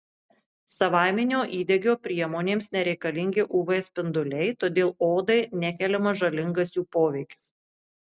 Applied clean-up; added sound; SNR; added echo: none; none; none; none.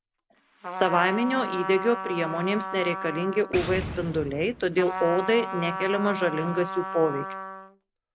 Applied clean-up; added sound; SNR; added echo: none; Boom + Trumpet; 7 dB; none.